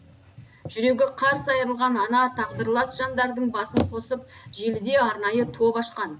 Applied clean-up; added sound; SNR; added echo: none; Bicycle; 12 dB; none.